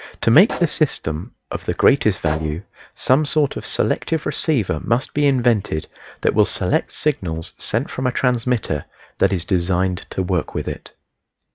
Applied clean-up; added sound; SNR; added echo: neural mask model RNNoise.